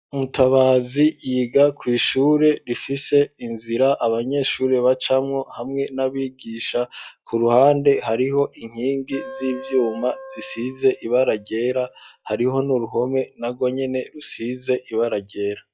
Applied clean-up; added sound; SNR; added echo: classical method log-MMSE.